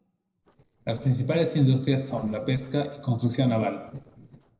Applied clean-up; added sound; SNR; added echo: neural separator model SepFormer DNS4.